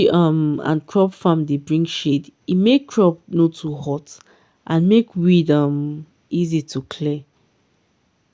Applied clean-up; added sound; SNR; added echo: none; none; none; none.